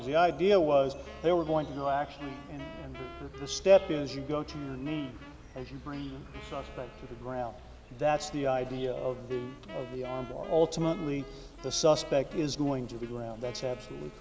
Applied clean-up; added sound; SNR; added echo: none; Wind instrument, woodwind instrument + Insect; 16 dB; none.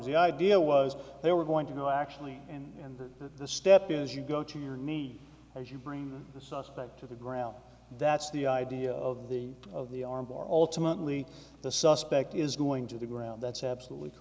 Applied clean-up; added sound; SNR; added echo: none; none; none; none.